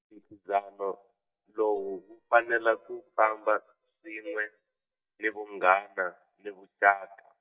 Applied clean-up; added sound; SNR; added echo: neural mask model DeepFilterNet 3.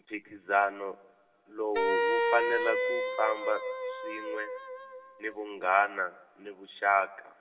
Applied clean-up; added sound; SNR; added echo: none; Wind instrument, woodwind instrument; -1 dB; reverberation time 1.1 s.